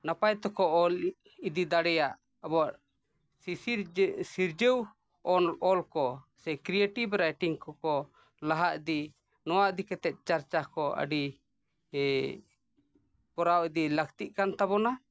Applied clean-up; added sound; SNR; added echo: none; none; none; none.